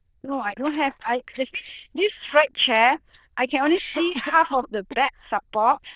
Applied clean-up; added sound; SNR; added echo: neural diffusion model UNIVERSE++.